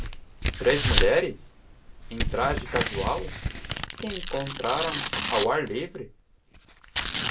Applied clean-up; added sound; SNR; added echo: none; Tearing; -1 dB; reverberation time 0.2 s.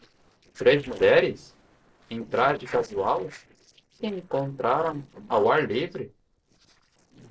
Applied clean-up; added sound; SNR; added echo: neural separator model SepFormer DNS4.